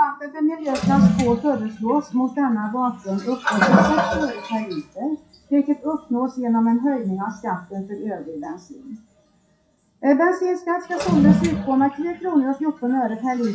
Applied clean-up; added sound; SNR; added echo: classical method WPE with log-MMSE.